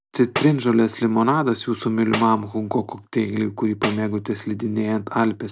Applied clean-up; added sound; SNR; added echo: none; Tambourine; 6 dB; none.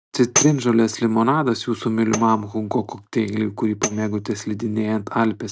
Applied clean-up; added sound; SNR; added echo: neural mask model RNNoise.